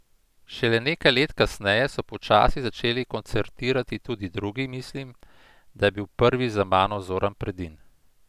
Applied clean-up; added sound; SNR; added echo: none; none; none; none.